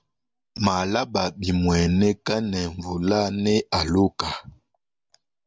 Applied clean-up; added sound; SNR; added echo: none; none; none; none.